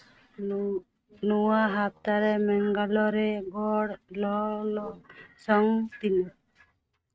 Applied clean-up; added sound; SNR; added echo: neural mask model RNNoise.